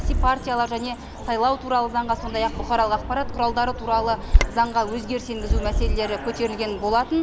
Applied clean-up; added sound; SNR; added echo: none; Bird vocalization, bird call, bird song; 2 dB; none.